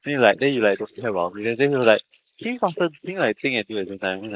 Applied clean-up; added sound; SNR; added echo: neural mask model Resemble Enhance denoiser.